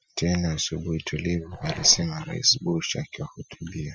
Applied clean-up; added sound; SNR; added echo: classical method spectral subtraction.